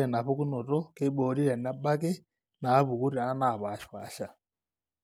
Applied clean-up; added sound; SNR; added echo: none; none; none; none.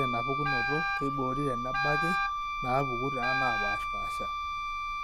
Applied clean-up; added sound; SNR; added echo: none; Wind instrument, woodwind instrument + Wind instrument, woodwind instrument; -4 dB; none.